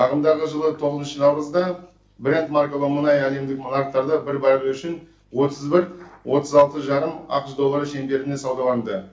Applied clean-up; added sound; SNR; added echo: none; none; none; none.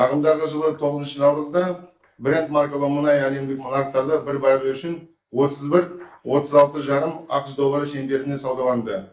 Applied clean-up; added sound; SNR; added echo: neural mask model Resemble Enhance denoiser.